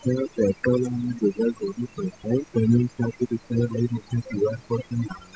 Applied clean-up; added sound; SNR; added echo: classical method spectral subtraction.